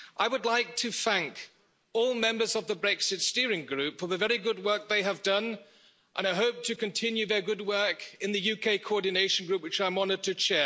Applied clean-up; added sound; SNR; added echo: none; none; none; none.